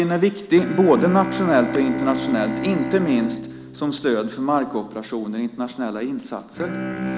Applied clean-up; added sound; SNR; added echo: none; Bowed string instrument; 8 dB; none.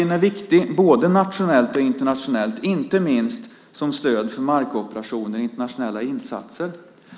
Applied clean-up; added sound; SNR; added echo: none; none; none; none.